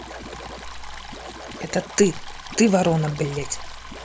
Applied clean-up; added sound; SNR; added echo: none; Scratching (performance technique) + Stream; 11 dB; none.